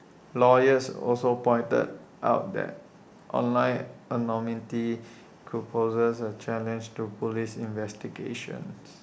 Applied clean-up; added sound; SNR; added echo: none; none; none; none.